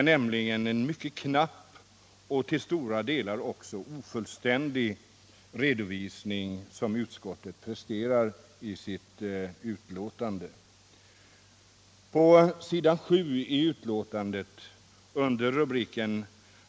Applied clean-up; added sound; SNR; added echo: none; none; none; none.